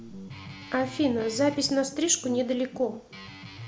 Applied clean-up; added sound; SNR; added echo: none; Guitar; 14 dB; none.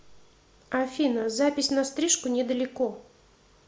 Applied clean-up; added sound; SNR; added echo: none; none; none; none.